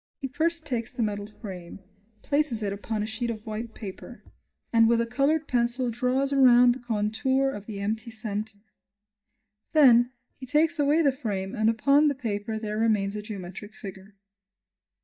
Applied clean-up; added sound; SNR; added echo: neural mask model DeepFilterNet 3.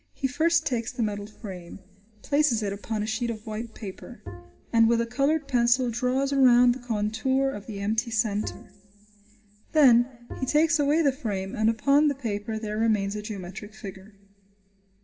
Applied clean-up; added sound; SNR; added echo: none; Bowed string instrument; 14 dB; reverberation time 2.0 s.